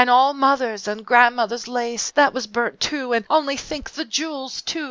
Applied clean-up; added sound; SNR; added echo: none; none; none; none.